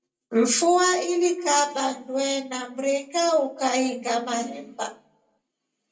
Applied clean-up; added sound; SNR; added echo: none; none; none; reverberation time 0.2 s.